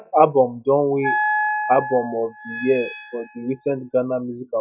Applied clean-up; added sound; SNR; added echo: classical method log-MMSE.